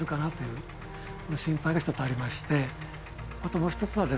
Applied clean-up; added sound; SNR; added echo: none; Idling; 14 dB; none.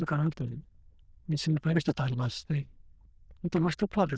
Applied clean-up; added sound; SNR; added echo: neural diffusion model UNIVERSE++.